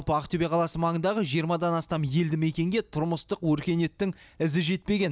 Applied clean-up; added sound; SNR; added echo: none; none; none; none.